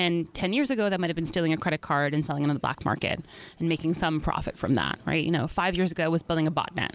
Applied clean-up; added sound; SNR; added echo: neural mask model Resemble Enhance denoiser.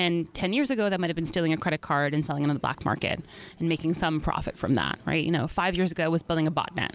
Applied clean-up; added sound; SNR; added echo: none; none; none; none.